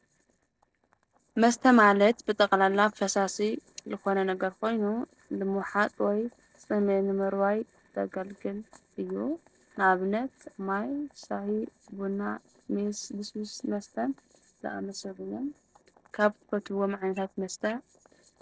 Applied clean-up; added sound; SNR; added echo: neural separator model SepFormer DNS4.